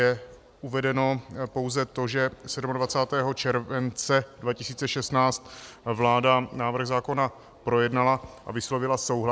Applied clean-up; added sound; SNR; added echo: none; none; none; none.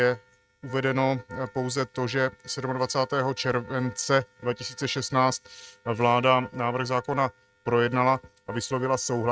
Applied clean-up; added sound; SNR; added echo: neural mask model RNNoise.